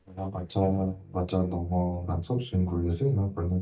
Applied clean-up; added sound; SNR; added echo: neural mask model DeepFilterNet 3.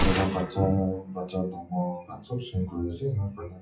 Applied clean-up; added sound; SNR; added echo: classical method WPE with log-MMSE.